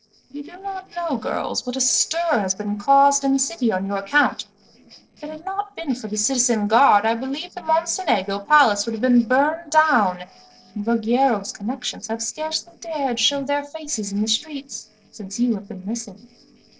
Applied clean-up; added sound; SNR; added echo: neural separator model SepFormer DNS4.